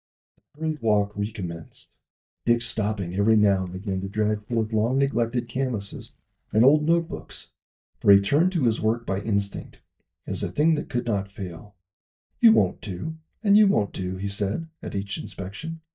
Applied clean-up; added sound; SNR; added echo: neural mask model DeepFilterNet 3.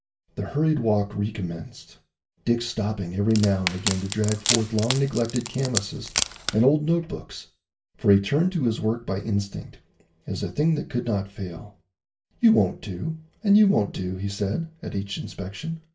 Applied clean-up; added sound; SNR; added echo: none; Wood; 5 dB; reverberation time 0.2 s.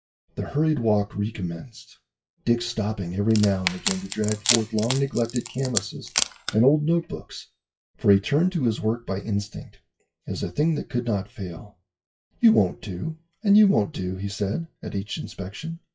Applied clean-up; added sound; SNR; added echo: classical method WPE with log-MMSE.